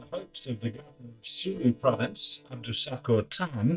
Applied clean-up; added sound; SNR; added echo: neural mask model DeepFilterNet 3.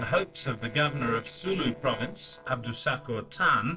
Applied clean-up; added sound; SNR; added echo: neural separator model SepFormer DNS4.